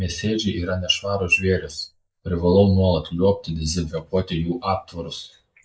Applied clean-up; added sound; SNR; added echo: neural mask model Resemble Enhance denoiser.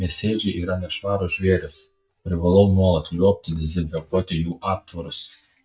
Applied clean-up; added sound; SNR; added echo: neural mask model DeepFilterNet 3.